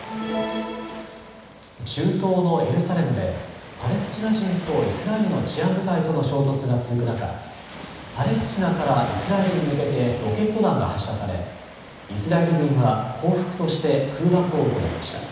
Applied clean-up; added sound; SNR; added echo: none; Waves, surf; 15 dB; reverberation time 1.1 s.